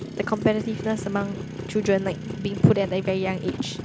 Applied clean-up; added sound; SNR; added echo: none; Motorcycle; 9 dB; none.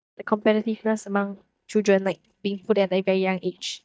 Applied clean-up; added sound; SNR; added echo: neural mask model DeepFilterNet 3.